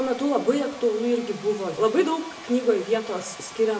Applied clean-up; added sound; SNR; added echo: none; Domestic sounds, home sounds; 17 dB; reverberation time 0.5 s.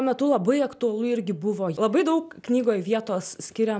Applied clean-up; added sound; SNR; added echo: none; none; none; none.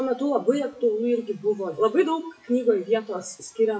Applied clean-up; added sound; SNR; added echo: classical method WPE with log-MMSE.